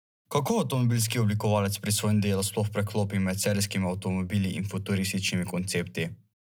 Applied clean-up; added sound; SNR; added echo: none; none; none; none.